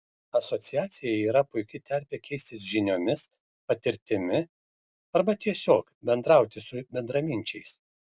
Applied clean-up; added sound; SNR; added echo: none; none; none; none.